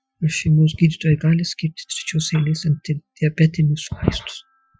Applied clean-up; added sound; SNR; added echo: classical method Wiener filter.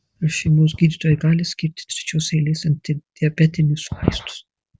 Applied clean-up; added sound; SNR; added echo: none; none; none; none.